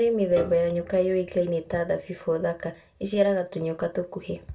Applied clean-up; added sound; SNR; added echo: none; Piano; 16 dB; reverberation time 0.2 s.